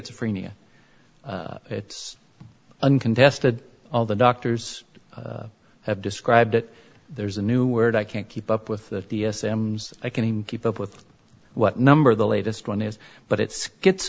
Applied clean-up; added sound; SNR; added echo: none; none; none; none.